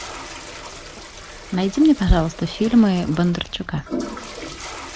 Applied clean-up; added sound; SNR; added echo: none; Toilet flush; 13 dB; none.